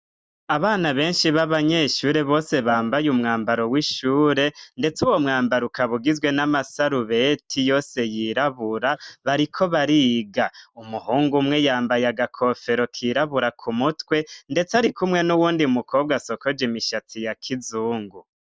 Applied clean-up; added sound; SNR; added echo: neural mask model Resemble Enhance denoiser.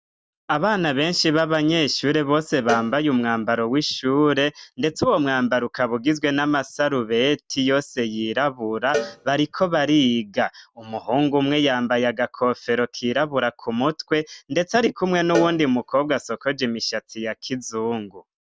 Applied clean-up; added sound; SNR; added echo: none; Cowbell; 13 dB; none.